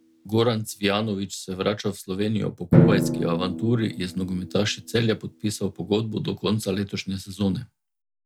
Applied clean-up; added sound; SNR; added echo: none; Drum; 3 dB; none.